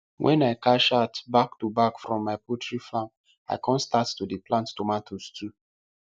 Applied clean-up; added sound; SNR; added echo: none; none; none; none.